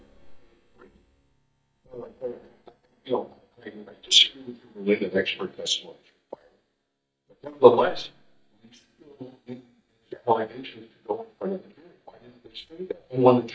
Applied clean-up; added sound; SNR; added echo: neural mask model DeepFilterNet 3.